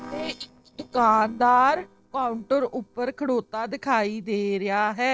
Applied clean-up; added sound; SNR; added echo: neural separator model SepFormer DNS4.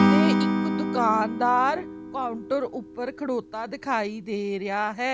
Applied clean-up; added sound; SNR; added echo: none; Acoustic guitar / Strum; 0 dB; none.